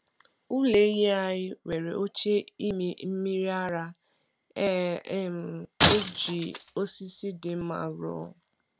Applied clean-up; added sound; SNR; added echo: none; Shatter; 0 dB; none.